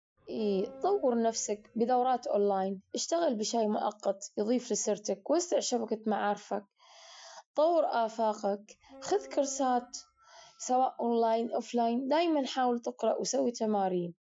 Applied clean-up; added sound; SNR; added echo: classical method Wiener filter.